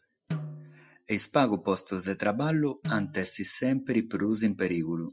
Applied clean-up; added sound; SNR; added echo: classical method Wiener filter.